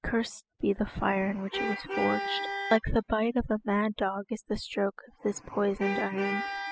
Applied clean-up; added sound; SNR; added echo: classical method spectral subtraction.